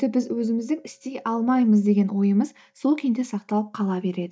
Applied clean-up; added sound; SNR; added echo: neural mask model DeepFilterNet 3.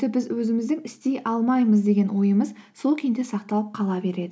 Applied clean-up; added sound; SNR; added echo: none; none; none; none.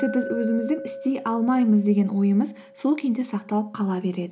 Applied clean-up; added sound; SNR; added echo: none; Glass; 14 dB; none.